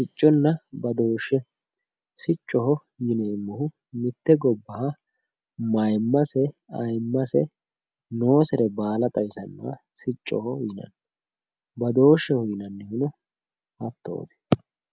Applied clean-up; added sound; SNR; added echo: none; none; none; none.